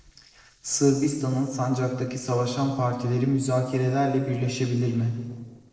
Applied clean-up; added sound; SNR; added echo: neural separator model SepFormer DNS4.